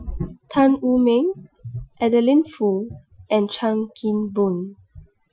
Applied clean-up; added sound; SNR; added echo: classical method Wiener filter.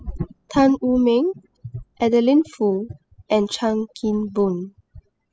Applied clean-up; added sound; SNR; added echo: classical method spectral subtraction.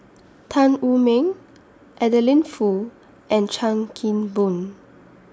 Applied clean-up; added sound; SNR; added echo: none; none; none; none.